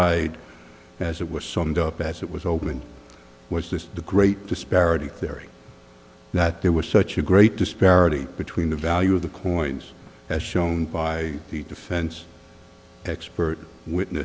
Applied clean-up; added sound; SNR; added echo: none; Bowed string instrument; 18 dB; none.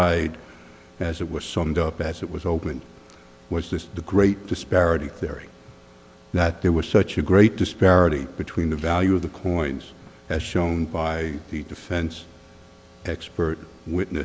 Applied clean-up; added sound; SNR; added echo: none; none; none; none.